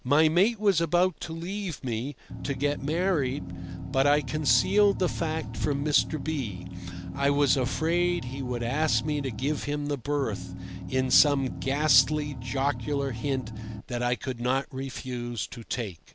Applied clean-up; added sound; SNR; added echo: none; Engine; 7 dB; none.